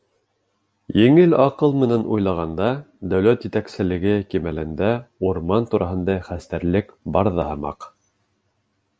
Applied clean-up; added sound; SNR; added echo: none; none; none; none.